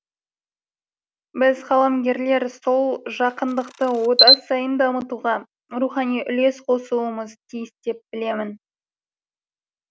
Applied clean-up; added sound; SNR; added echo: none; Camera; -3 dB; none.